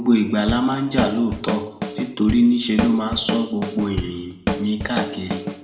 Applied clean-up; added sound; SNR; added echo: none; Drum / Drum kit; 6 dB; reverberation time 0.8 s.